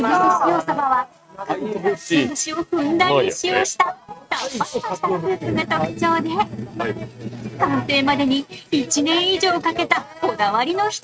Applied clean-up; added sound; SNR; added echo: neural mask model RNNoise.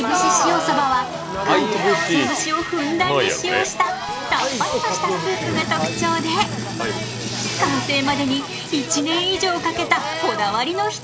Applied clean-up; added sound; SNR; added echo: none; Sink (filling or washing); 13 dB; none.